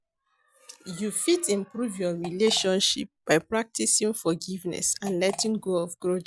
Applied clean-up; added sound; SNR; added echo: none; Fart; 17 dB; none.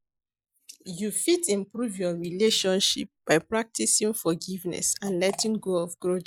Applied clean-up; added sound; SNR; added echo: neural mask model Resemble Enhance denoiser.